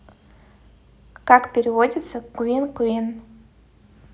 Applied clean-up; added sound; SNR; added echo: none; none; none; none.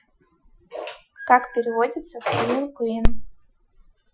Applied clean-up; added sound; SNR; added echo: classical method Wiener filter.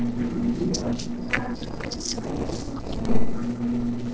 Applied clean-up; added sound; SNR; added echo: neural separator model SepFormer DNS4.